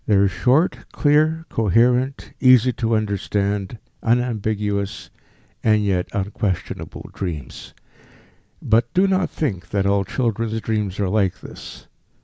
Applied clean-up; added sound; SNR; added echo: none; none; none; none.